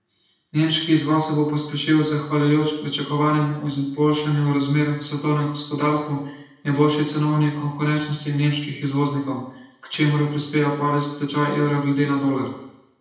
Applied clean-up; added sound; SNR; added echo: none; none; none; reverberation time 0.9 s.